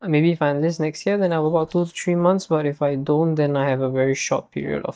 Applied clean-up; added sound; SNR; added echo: neural mask model DeepFilterNet 3.